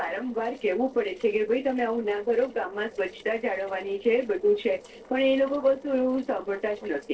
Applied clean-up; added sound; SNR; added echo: neural separator model SepFormer DNS4.